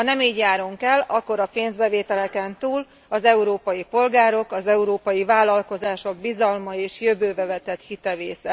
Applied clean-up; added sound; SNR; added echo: none; none; none; none.